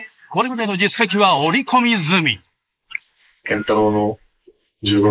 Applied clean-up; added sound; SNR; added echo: neural mask model Resemble Enhance denoiser.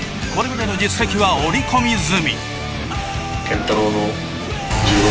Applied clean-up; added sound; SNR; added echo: none; none; none; none.